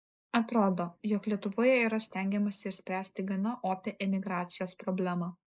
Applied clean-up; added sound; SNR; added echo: neural mask model Resemble Enhance denoiser.